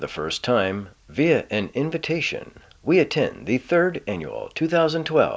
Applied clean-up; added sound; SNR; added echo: none; none; none; none.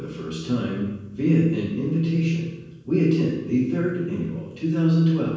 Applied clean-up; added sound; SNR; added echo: none; none; none; reverberation time 1.2 s.